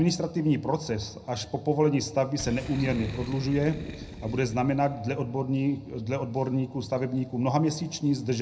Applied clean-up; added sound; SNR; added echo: none; Boom; 16 dB; reverberation time 0.4 s.